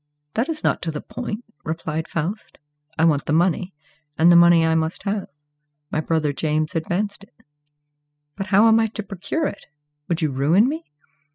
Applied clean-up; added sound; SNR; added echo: classical method spectral subtraction.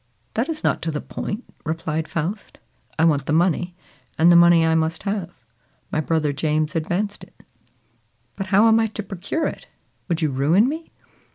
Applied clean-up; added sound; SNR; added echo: none; none; none; none.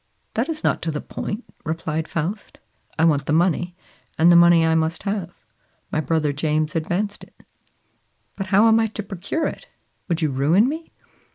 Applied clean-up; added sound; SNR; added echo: neural mask model Resemble Enhance denoiser.